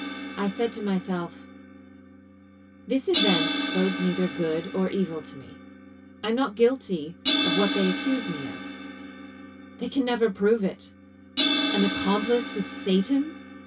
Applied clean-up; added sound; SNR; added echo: none; Crash cymbal; 2 dB; reverberation time 0.1 s.